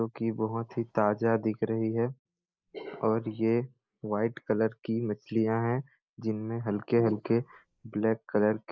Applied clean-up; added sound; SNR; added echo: neural mask model Resemble Enhance denoiser.